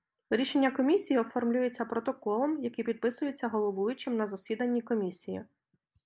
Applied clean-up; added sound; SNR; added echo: none; none; none; none.